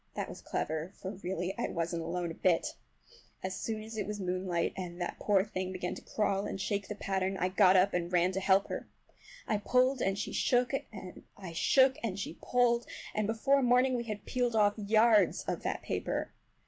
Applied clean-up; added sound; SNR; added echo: none; none; none; none.